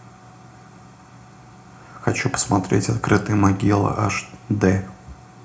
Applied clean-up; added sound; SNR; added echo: none; none; none; reverberation time 0.4 s.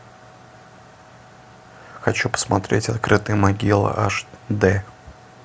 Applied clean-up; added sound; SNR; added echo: none; none; none; none.